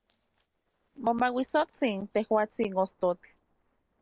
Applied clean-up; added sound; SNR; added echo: neural separator model SepFormer DNS4.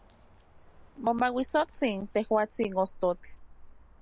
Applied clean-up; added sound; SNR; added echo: none; Bird; 19 dB; none.